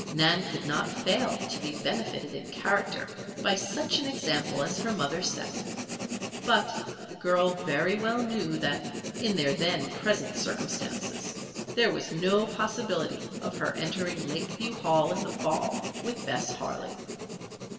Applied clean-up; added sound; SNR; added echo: none; Writing; 7 dB; reverberation time 2.2 s.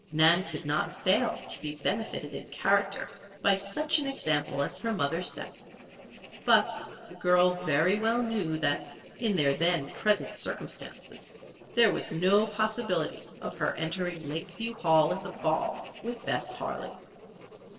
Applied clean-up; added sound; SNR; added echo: neural separator model SepFormer DNS4.